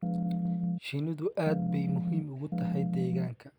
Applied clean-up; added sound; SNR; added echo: none; Organ; -5 dB; none.